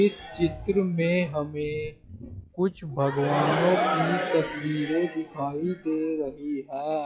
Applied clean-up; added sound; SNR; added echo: classical method log-MMSE.